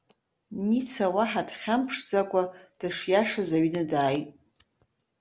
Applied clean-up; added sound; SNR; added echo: none; none; none; none.